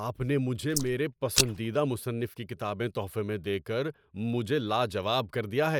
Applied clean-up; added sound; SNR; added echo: neural mask model Resemble Enhance denoiser.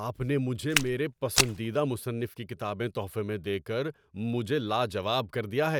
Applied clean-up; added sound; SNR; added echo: none; Walk, footsteps; 1 dB; none.